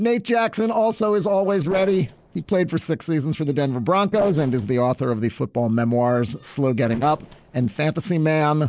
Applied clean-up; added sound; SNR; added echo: neural separator model SepFormer DNS4.